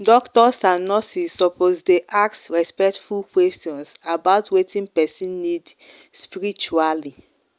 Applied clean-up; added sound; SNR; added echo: none; none; none; none.